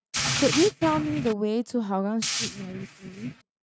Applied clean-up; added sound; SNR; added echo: neural mask model RNNoise.